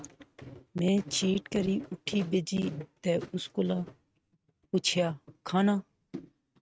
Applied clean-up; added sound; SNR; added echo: neural mask model RNNoise.